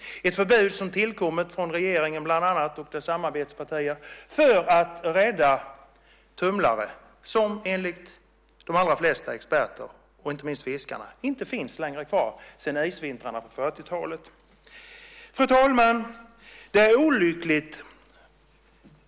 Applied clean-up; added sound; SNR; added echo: none; none; none; none.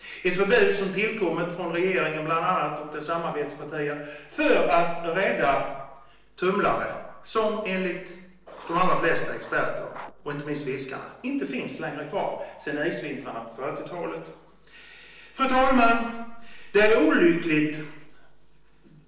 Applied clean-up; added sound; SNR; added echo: neural separator model SepFormer DNS4.